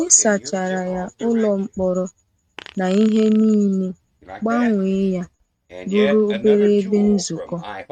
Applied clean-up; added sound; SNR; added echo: neural mask model RNNoise.